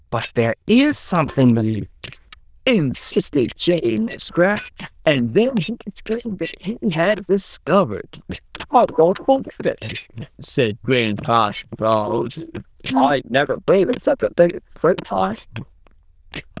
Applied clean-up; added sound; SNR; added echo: neural diffusion model UNIVERSE++.